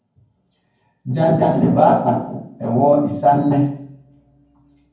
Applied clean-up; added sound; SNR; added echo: none; none; none; reverberation time 0.9 s.